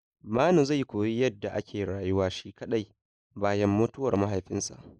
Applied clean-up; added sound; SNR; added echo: neural mask model Resemble Enhance denoiser.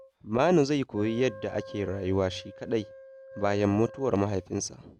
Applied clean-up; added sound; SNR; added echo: none; Wind instrument, woodwind instrument; 18 dB; none.